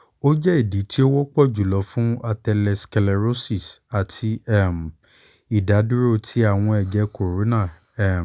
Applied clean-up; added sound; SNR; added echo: none; none; none; none.